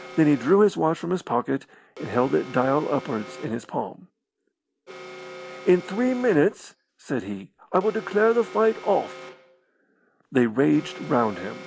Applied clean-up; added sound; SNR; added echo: none; Alarm; 18 dB; none.